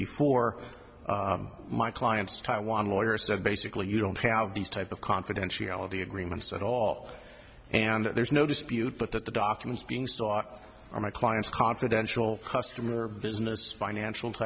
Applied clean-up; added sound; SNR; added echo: none; none; none; none.